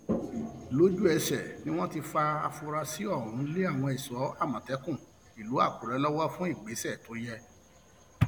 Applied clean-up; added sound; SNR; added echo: none; Toilet flush; 13 dB; none.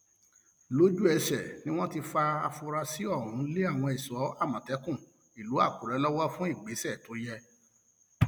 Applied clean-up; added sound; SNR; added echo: none; none; none; none.